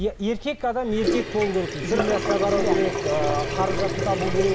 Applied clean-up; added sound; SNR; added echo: none; Sink (filling or washing) / Water tap, faucet; 2 dB; none.